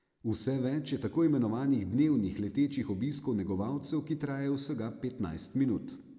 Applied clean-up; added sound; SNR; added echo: none; none; none; none.